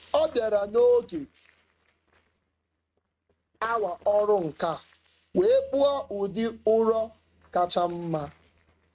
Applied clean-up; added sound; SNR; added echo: neural mask model RNNoise.